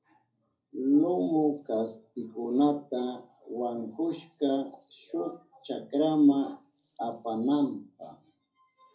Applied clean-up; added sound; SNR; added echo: none; Bird; 14 dB; reverberation time 0.4 s.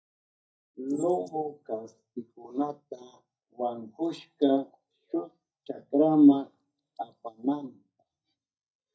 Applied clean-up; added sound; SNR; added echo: neural mask model DeepFilterNet 3.